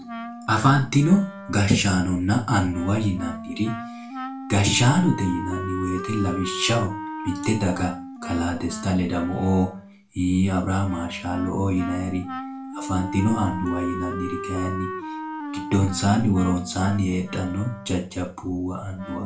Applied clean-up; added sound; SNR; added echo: none; Wind instrument, woodwind instrument; 11 dB; reverberation time 0.3 s.